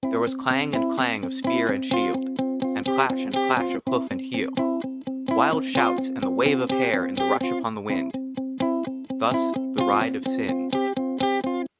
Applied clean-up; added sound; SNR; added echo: neural mask model RNNoise.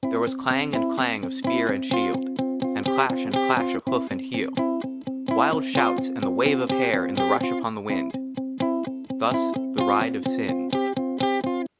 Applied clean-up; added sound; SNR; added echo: none; Electric guitar; -3 dB; none.